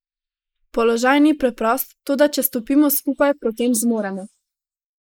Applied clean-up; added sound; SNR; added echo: neural mask model Resemble Enhance denoiser.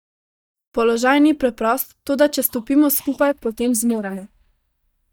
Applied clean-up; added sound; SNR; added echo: neural mask model DeepFilterNet 3.